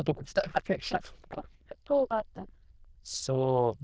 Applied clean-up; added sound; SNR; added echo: neural diffusion model UNIVERSE++.